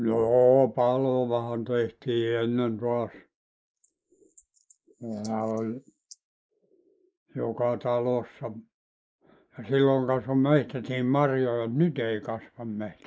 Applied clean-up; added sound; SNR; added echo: neural mask model Resemble Enhance denoiser.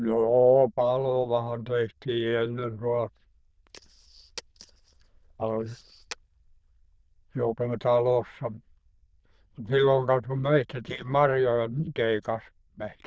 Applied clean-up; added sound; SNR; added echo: neural diffusion model UNIVERSE++.